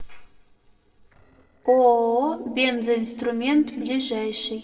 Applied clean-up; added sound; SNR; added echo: neural separator model SepFormer DNS4.